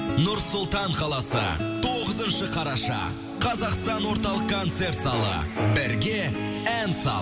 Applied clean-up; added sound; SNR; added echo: none; Fart; 6 dB; none.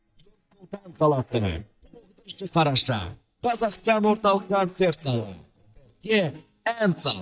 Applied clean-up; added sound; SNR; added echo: neural mask model DeepFilterNet 3.